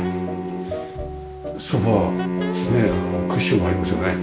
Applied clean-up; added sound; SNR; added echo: none; Bowed string instrument; 2 dB; none.